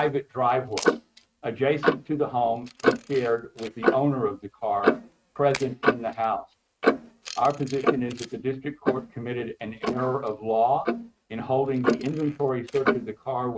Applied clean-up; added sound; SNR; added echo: neural mask model RNNoise.